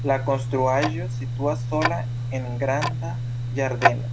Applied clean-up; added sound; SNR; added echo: none; Tick-tock; -1 dB; none.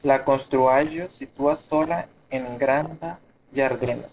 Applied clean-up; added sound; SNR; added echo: neural separator model SepFormer DNS4.